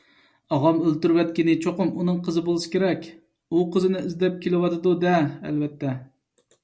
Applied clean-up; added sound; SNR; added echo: none; none; none; none.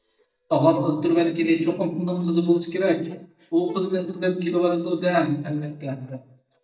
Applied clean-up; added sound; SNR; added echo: neural mask model DeepFilterNet 3.